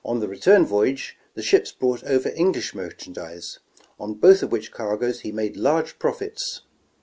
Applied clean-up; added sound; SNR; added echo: none; none; none; none.